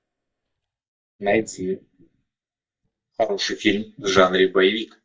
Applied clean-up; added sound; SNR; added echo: neural mask model DeepFilterNet 3.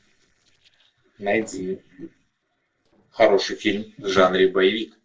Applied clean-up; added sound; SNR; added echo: neural separator model SepFormer DNS4.